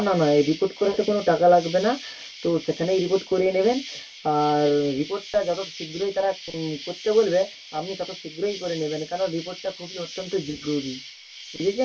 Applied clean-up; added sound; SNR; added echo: none; Insect; 15 dB; reverberation time 0.2 s.